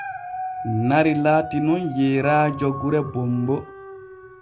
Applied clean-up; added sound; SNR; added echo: none; Dog; 12 dB; none.